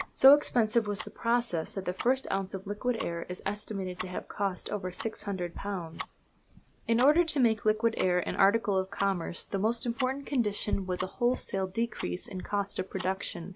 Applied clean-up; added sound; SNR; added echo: neural mask model Resemble Enhance denoiser.